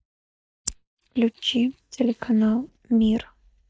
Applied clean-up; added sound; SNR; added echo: neural mask model DeepFilterNet 3.